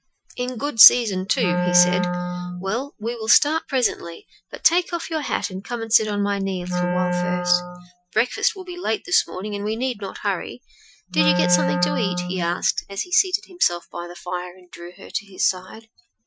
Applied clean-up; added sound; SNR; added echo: classical method Wiener filter.